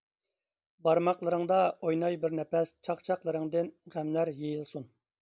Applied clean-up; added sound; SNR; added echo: none; none; none; none.